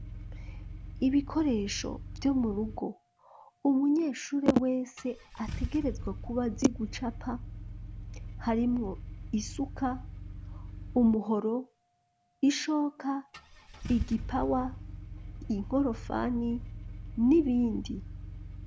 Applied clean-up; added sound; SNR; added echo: none; Engine starting / Car; 10 dB; none.